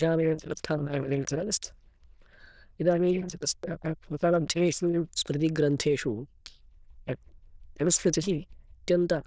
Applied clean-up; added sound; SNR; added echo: neural diffusion model UNIVERSE++.